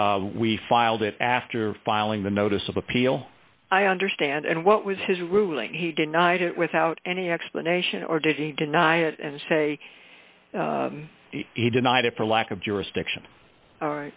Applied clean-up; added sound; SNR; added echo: none; none; none; none.